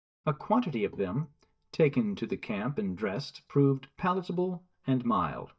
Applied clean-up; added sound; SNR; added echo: neural mask model DeepFilterNet 3.